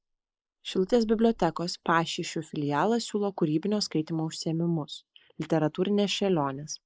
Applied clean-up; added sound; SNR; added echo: neural mask model Resemble Enhance denoiser.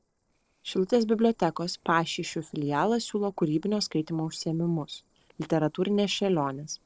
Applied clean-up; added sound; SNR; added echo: neural separator model SepFormer DNS4.